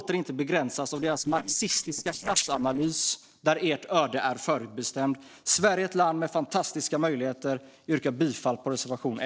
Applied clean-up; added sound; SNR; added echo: neural separator model SepFormer DNS4.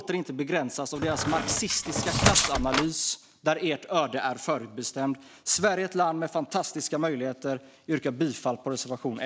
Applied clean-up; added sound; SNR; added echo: none; Squeak; -1 dB; none.